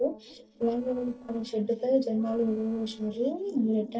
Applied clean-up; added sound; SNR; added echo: neural separator model SepFormer DNS4.